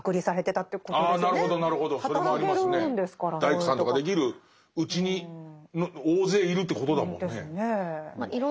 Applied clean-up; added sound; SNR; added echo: none; none; none; none.